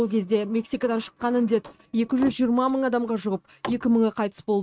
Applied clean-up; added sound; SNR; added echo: neural mask model RNNoise.